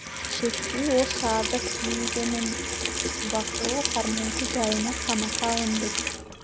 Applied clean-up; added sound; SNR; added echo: none; Sink (filling or washing) / Water tap, faucet; 0 dB; none.